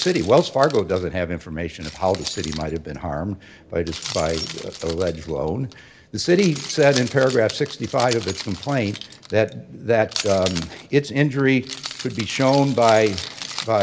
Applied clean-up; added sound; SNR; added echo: none; Keys jangling; 13 dB; reverberation time 0.3 s.